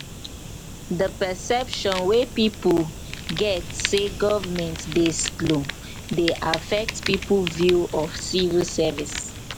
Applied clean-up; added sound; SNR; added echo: none; Fire; 9 dB; none.